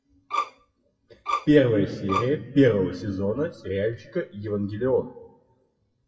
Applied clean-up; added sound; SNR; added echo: classical method WPE with log-MMSE.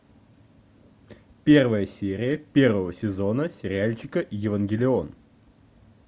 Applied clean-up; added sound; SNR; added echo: none; none; none; none.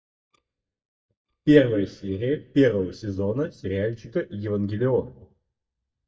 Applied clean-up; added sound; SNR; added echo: neural mask model DeepFilterNet 3.